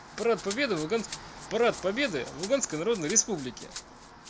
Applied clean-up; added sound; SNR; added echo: none; Rattle (instrument); 16 dB; none.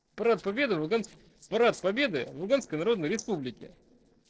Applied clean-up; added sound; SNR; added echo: neural separator model SepFormer DNS4.